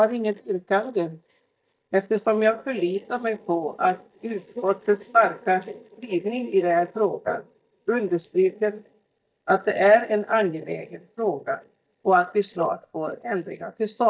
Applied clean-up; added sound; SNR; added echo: neural mask model DeepFilterNet 3.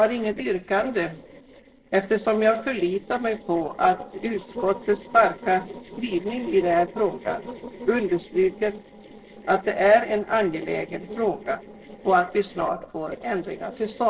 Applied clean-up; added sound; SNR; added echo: neural separator model SepFormer DNS4.